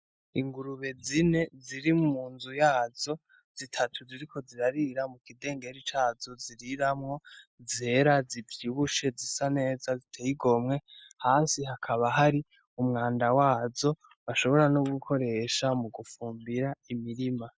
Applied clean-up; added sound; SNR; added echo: neural mask model Resemble Enhance denoiser.